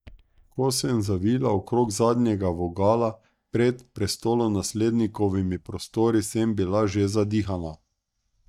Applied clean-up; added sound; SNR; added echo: neural mask model DeepFilterNet 3.